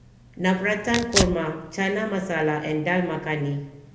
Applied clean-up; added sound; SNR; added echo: none; Tearing; 7 dB; reverberation time 0.8 s.